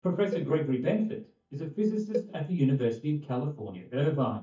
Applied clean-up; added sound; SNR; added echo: neural mask model DeepFilterNet 3.